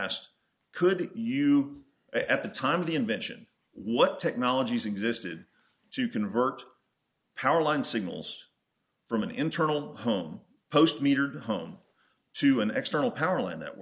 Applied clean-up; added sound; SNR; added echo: none; none; none; none.